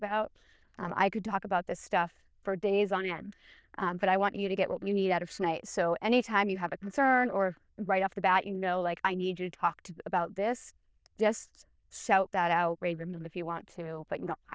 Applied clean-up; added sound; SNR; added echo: neural diffusion model UNIVERSE++.